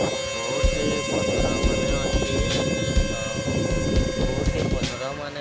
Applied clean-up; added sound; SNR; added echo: none; Harmonica + Bass drum / Snare drum / Drum kit; -1 dB; none.